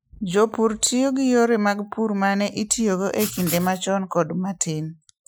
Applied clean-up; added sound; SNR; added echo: classical method Wiener filter.